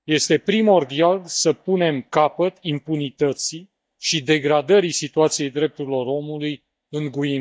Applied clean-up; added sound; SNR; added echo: neural mask model DeepFilterNet 3.